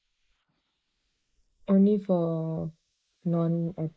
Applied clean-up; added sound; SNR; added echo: neural mask model Resemble Enhance denoiser.